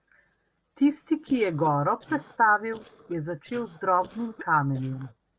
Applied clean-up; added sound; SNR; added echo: neural separator model SepFormer DNS4.